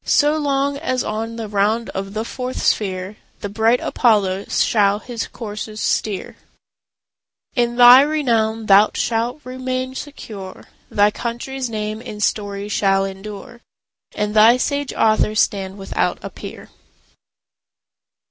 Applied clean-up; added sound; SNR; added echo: none; none; none; none.